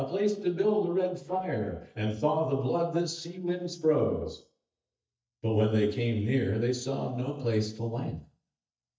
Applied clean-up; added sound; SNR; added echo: neural mask model DeepFilterNet 3.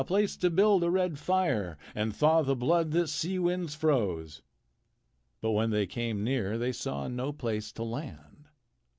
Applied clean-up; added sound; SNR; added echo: none; none; none; none.